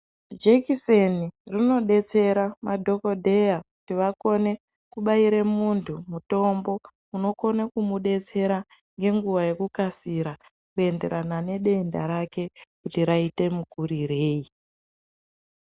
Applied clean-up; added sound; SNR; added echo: none; none; none; none.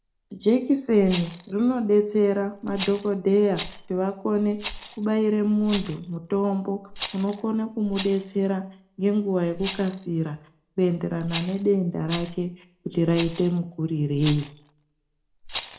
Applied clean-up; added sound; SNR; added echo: none; Rattle; 15 dB; reverberation time 0.4 s.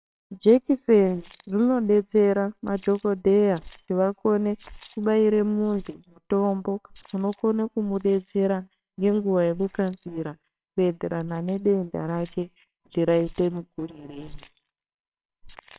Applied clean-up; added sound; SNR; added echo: neural separator model SepFormer WHAMR!.